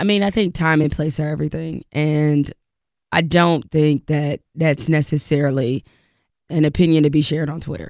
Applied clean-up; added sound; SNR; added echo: none; none; none; none.